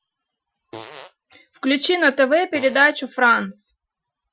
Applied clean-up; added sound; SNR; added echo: classical method Wiener filter.